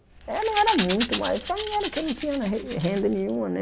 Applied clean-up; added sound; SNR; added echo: none; Rattle / Rattle (instrument); 9 dB; none.